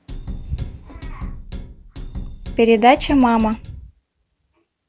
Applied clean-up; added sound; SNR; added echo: none; Drum kit; 11 dB; none.